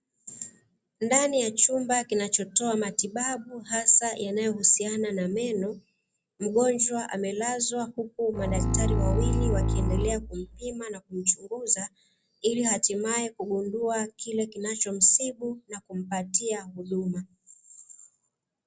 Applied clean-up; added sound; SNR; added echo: none; Bowed string instrument; -1 dB; none.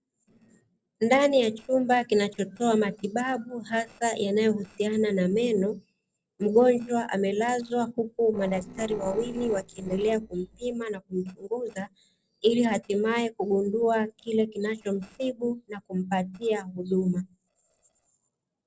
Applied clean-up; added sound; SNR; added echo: neural separator model SepFormer DNS4.